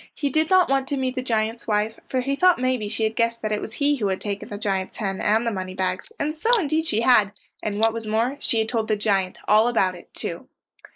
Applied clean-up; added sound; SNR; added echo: neural mask model Resemble Enhance denoiser.